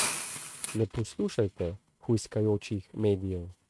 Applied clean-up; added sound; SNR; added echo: neural mask model RNNoise.